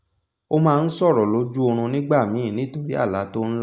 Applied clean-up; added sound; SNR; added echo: none; none; none; none.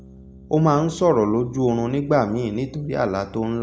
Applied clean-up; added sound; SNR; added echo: none; Piano; 20 dB; none.